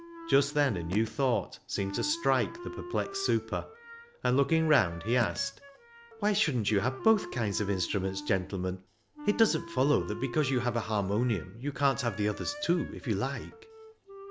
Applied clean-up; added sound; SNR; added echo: none; Telephone + Wind instrument, woodwind instrument; 14 dB; none.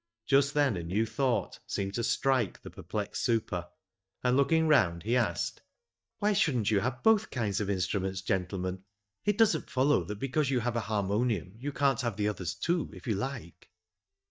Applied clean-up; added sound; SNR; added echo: neural mask model DeepFilterNet 3.